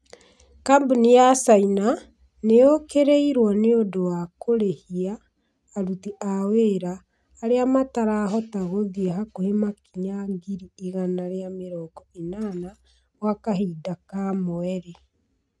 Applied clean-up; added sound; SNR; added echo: neural mask model RNNoise.